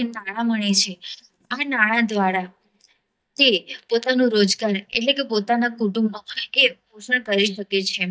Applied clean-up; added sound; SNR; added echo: neural mask model DeepFilterNet 3.